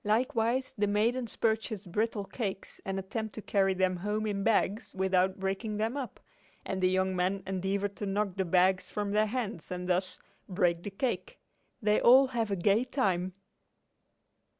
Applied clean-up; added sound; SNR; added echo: none; none; none; none.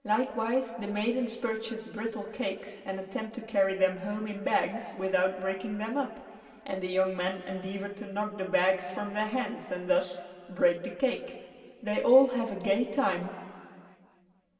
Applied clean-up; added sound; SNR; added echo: none; none; none; reverberation time 2.2 s.